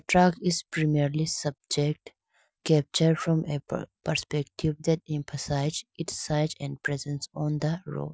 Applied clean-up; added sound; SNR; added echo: none; none; none; none.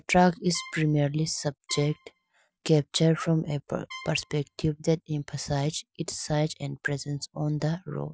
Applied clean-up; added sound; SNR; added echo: none; Trumpet; 19 dB; none.